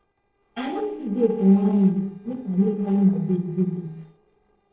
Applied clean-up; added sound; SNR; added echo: neural separator model SepFormer DNS4.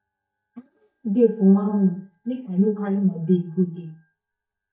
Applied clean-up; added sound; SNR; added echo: neural mask model DeepFilterNet 3.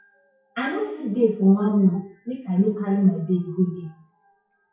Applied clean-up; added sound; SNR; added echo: classical method WPE with log-MMSE.